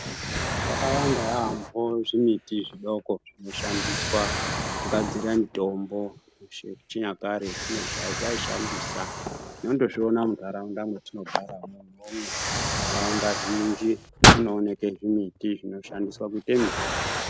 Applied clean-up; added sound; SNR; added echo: none; Explosion; 0 dB; none.